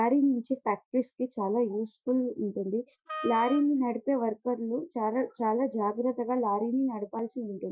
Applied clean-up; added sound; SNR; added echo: classical method Wiener filter.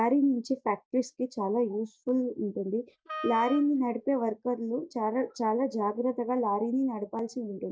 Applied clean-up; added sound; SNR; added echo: none; Wind instrument, woodwind instrument; 12 dB; none.